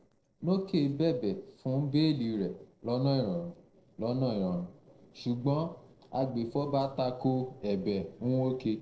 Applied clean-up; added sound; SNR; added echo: neural separator model SepFormer DNS4.